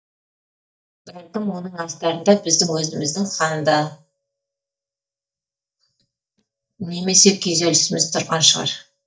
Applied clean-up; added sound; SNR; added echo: neural mask model DeepFilterNet 3.